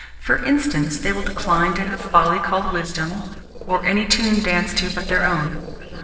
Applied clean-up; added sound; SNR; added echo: neural separator model SepFormer DNS4.